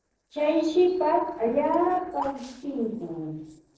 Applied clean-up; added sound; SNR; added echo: neural separator model SepFormer DNS4.